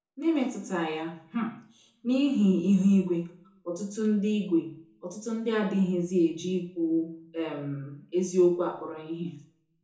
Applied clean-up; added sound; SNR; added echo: none; none; none; reverberation time 0.6 s.